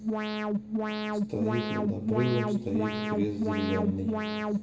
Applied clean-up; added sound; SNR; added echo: none; Alarm; -2 dB; reverberation time 2.3 s.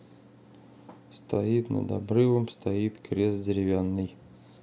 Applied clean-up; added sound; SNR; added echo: none; none; none; none.